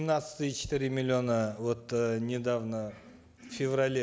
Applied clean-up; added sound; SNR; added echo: none; none; none; none.